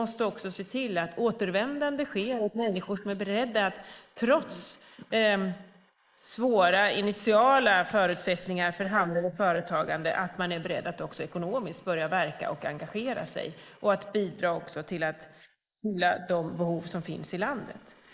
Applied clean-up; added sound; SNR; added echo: neural mask model Resemble Enhance denoiser.